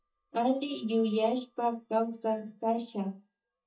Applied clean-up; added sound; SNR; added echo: neural mask model DeepFilterNet 3.